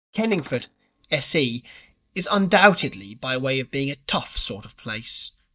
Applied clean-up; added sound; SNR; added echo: neural mask model DeepFilterNet 3.